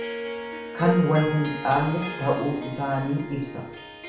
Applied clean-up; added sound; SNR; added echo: none; Harp; 7 dB; reverberation time 0.7 s.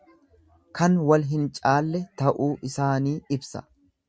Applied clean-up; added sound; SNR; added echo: none; none; none; none.